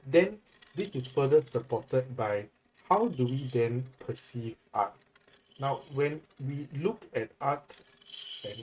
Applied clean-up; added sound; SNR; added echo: neural mask model RNNoise.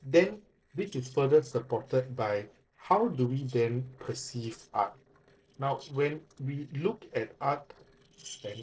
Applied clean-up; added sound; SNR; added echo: neural separator model SepFormer DNS4.